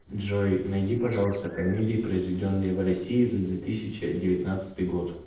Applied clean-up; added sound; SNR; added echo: neural separator model SepFormer DNS4.